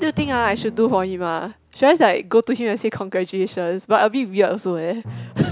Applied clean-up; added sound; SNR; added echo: none; Drum; 19 dB; none.